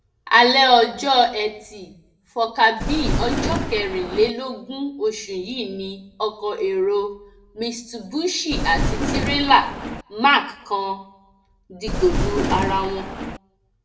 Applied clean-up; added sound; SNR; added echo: none; Thunder; 2 dB; reverberation time 0.5 s.